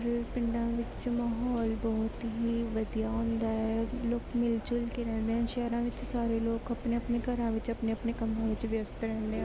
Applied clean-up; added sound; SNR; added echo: none; Rattle; 18 dB; none.